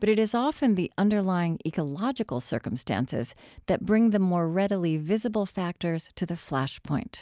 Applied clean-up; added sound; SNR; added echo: none; none; none; none.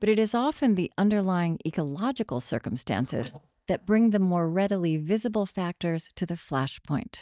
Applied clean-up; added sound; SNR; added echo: neural mask model DeepFilterNet 3.